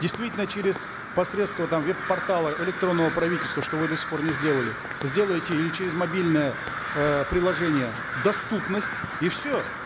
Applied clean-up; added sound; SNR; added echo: none; Crow; 6 dB; none.